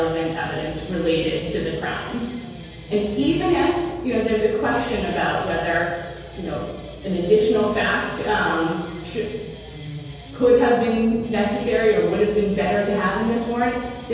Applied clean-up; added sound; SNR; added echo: none; Guitar; 18 dB; reverberation time 1.2 s.